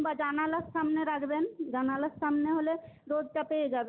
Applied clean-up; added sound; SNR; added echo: none; none; none; none.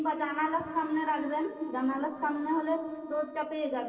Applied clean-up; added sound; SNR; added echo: neural separator model SepFormer DNS4.